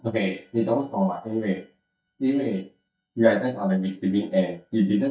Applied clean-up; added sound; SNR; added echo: neural mask model DeepFilterNet 3.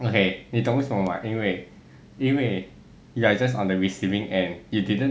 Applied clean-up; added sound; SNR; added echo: none; none; none; none.